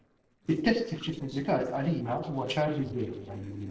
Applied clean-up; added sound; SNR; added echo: neural separator model SepFormer DNS4.